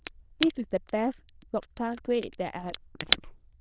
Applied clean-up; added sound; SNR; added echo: neural diffusion model UNIVERSE++.